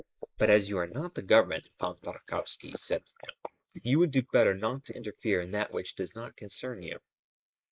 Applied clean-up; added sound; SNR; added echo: neural mask model Resemble Enhance denoiser.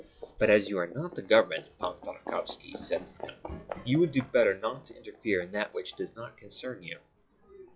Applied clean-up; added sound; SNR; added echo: classical method log-MMSE.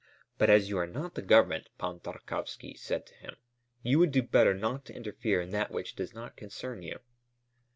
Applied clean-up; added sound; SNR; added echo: none; none; none; none.